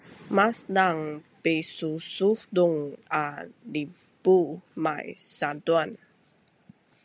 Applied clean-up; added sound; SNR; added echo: none; none; none; none.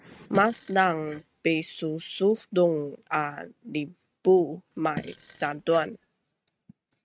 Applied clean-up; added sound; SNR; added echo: neural mask model RNNoise.